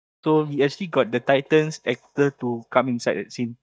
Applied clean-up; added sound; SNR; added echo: neural mask model DeepFilterNet 3.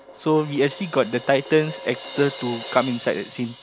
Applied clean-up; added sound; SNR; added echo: none; Crash cymbal; 14 dB; none.